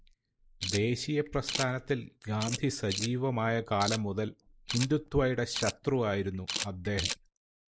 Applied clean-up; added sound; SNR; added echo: neural mask model Resemble Enhance denoiser.